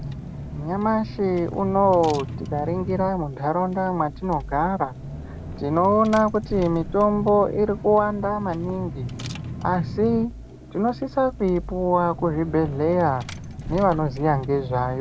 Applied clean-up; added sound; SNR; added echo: none; Engine / Car; 11 dB; none.